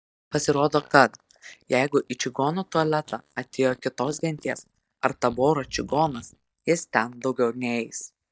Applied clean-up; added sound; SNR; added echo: neural mask model DeepFilterNet 3.